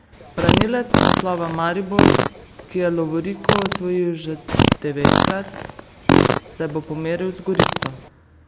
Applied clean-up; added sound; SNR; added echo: none; Fart; -5 dB; none.